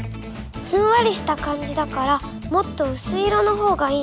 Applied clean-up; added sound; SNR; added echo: none; none; none; none.